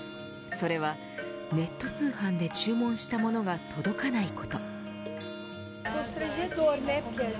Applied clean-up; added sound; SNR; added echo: none; none; none; none.